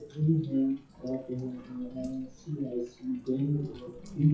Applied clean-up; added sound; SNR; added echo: classical method WPE with log-MMSE.